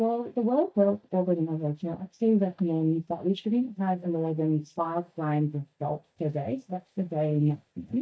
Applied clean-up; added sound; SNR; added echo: neural mask model DeepFilterNet 3.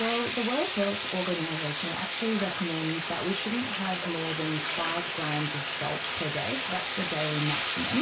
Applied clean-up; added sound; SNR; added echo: none; Bathtub (filling or washing); -3 dB; reverberation time 0.3 s.